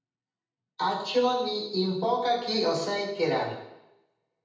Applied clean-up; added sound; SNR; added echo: none; none; none; reverberation time 0.9 s.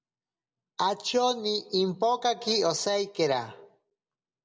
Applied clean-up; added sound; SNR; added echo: none; none; none; none.